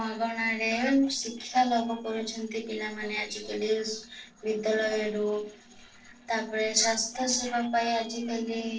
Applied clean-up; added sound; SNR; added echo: neural separator model SepFormer DNS4.